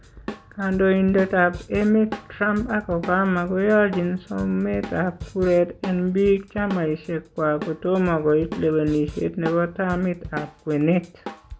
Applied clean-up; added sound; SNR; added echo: none; Drum kit; 15 dB; none.